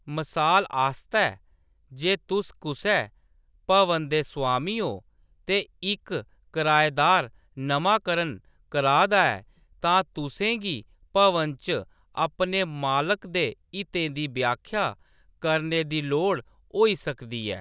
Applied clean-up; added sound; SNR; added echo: none; none; none; none.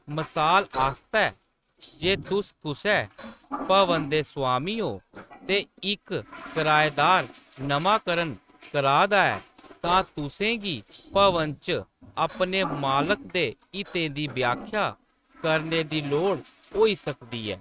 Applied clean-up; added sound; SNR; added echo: neural mask model RNNoise.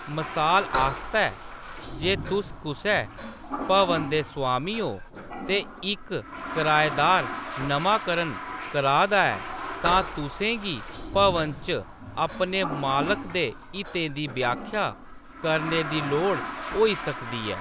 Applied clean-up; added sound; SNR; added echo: none; Toilet flush; 8 dB; none.